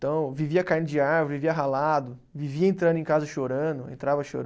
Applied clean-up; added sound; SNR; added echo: none; none; none; none.